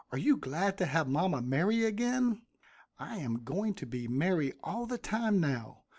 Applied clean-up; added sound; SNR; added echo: none; none; none; none.